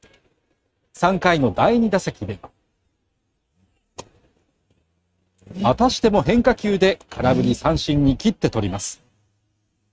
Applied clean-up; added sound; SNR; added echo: neural mask model RNNoise.